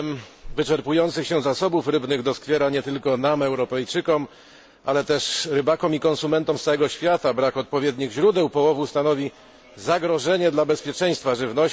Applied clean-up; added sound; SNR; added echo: none; none; none; none.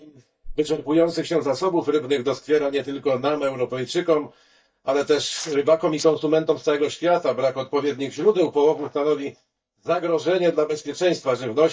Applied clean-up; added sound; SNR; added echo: neural mask model DeepFilterNet 3.